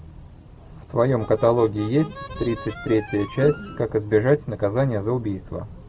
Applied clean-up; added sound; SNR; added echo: none; Harmonica; 17 dB; none.